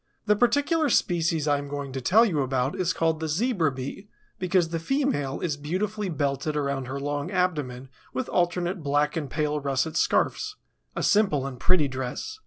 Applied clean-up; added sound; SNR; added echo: none; none; none; none.